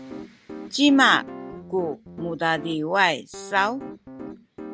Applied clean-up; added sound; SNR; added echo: none; Piano; 14 dB; none.